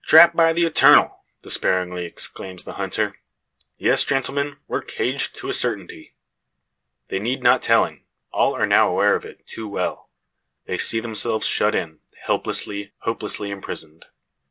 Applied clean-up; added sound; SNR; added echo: none; none; none; none.